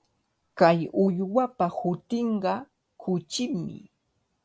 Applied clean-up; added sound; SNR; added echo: none; none; none; none.